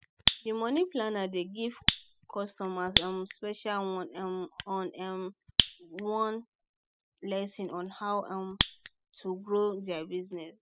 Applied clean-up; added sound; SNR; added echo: classical method spectral subtraction.